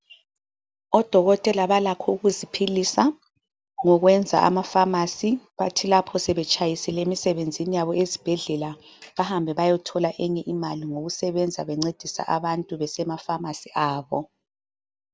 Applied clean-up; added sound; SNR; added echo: none; none; none; none.